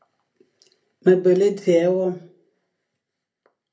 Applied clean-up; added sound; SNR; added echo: none; none; none; reverberation time 0.3 s.